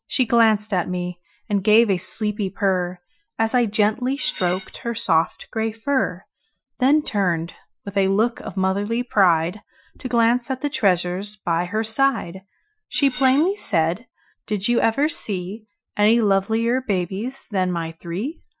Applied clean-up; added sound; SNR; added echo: classical method Wiener filter.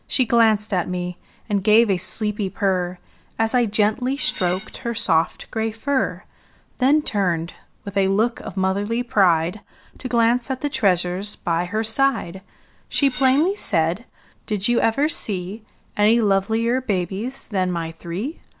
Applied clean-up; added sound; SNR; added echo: none; Cutlery, silverware; 15 dB; none.